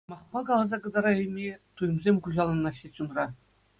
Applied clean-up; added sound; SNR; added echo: none; none; none; none.